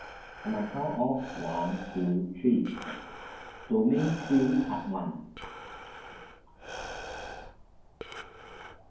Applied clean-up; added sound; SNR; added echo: none; Breathing; 12 dB; reverberation time 0.9 s.